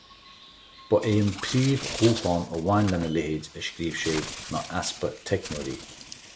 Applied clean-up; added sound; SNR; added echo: none; Bird; 12 dB; none.